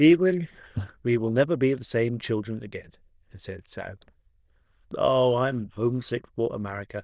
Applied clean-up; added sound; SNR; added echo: neural diffusion model UNIVERSE++.